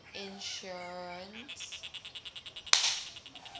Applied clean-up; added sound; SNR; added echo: none; Bird; 11 dB; none.